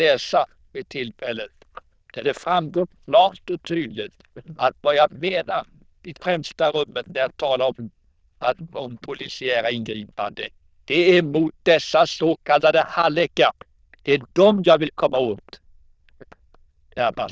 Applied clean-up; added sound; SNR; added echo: neural diffusion model UNIVERSE++.